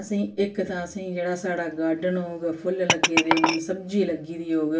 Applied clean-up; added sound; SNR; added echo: none; Glass; 2 dB; reverberation time 0.3 s.